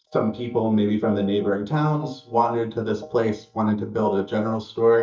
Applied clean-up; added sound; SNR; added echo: neural mask model DeepFilterNet 3.